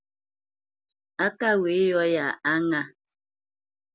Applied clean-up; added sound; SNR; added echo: none; none; none; none.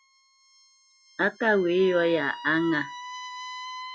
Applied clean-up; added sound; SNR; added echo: classical method log-MMSE.